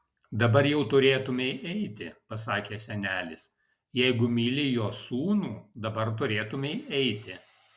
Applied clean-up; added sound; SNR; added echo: none; none; none; none.